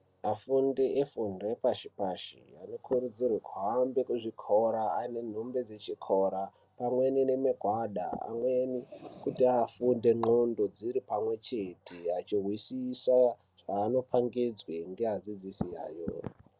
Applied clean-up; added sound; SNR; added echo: none; none; none; none.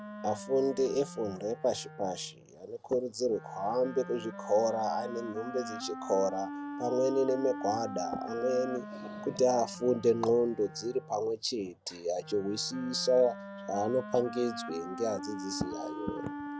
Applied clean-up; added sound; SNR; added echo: none; Wind instrument, woodwind instrument; 11 dB; none.